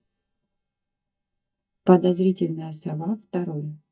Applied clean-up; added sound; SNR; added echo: neural mask model DeepFilterNet 3.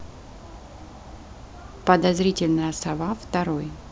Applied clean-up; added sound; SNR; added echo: none; none; none; none.